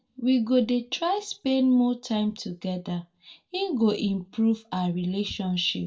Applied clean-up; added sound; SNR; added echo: none; none; none; reverberation time 0.2 s.